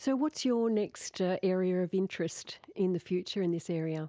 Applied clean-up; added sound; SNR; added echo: none; none; none; none.